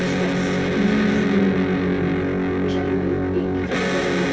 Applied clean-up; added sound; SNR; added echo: none; Electric guitar; -4 dB; none.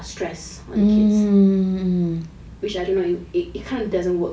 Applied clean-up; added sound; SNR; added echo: none; none; none; none.